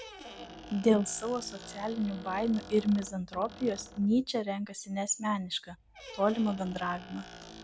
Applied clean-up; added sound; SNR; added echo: none; Squeak; 16 dB; none.